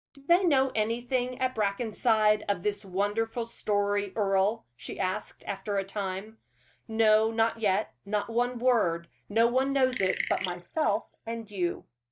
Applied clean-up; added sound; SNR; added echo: neural mask model DeepFilterNet 3.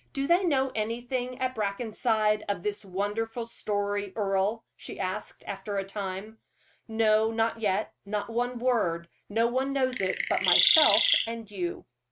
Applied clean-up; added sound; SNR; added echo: neural mask model RNNoise.